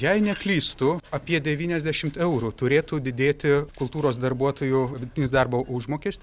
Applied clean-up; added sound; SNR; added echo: none; none; none; none.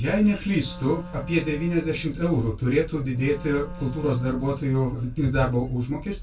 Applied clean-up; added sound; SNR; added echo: none; Wind instrument, woodwind instrument; 17 dB; reverberation time 0.2 s.